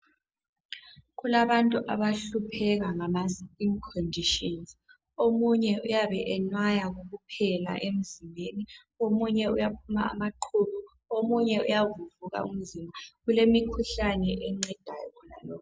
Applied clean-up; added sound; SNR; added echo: none; none; none; none.